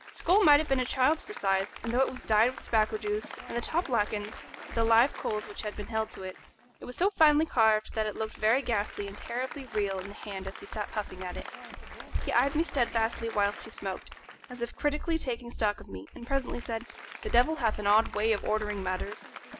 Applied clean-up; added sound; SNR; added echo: none; Applause; 16 dB; none.